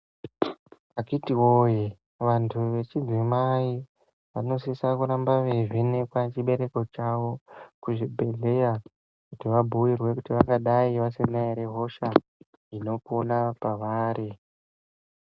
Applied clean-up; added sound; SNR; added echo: none; none; none; none.